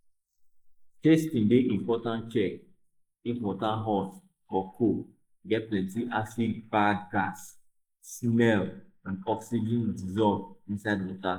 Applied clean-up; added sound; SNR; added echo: neural mask model Resemble Enhance denoiser.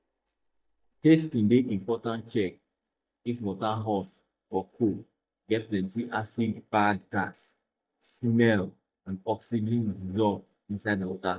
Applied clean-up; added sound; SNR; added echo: neural mask model DeepFilterNet 3.